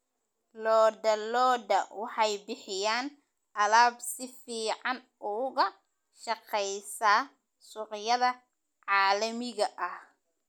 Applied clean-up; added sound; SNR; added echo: none; none; none; none.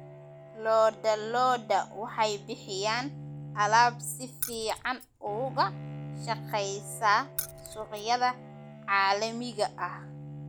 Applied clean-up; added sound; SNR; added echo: none; Bowed string instrument + Keys jangling; 13 dB; none.